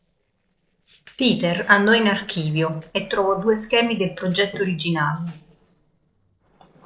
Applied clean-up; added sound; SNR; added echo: neural separator model SepFormer DNS4.